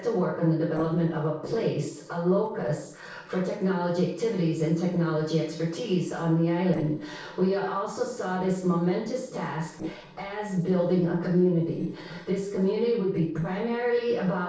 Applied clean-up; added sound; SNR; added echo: neural separator model SepFormer DNS4.